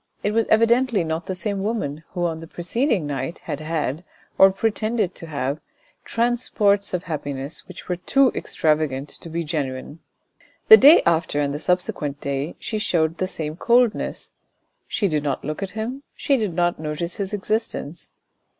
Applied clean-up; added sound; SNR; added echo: none; none; none; none.